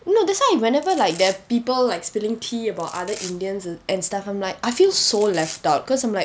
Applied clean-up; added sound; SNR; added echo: none; Domestic sounds, home sounds; 17 dB; none.